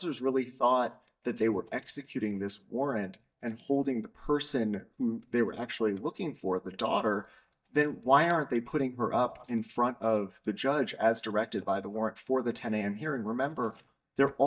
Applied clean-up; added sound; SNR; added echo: neural mask model DeepFilterNet 3.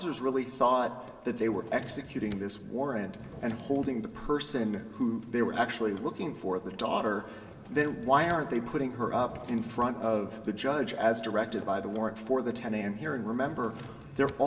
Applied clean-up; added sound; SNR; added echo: none; Drawer open or close; 20 dB; reverberation time 2.0 s.